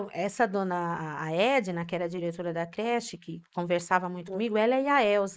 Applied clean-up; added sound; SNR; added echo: neural mask model Resemble Enhance denoiser.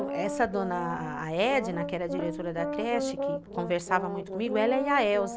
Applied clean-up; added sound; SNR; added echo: none; Brass instrument; 5 dB; none.